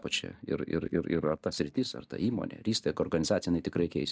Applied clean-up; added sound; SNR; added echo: neural mask model DeepFilterNet 3.